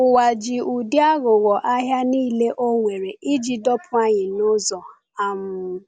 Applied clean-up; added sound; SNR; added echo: none; none; none; none.